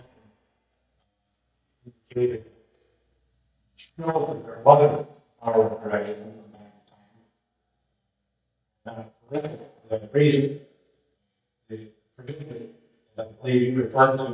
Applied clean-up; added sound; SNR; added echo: neural mask model DeepFilterNet 3.